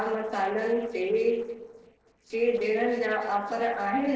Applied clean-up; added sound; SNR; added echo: neural separator model SepFormer DNS4.